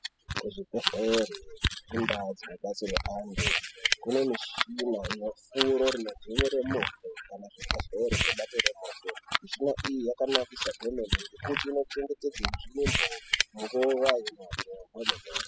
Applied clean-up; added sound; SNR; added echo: classical method spectral subtraction.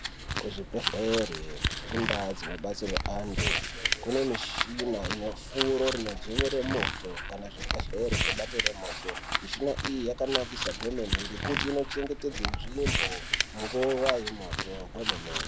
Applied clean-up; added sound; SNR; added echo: none; Crumpling, crinkling; 0 dB; none.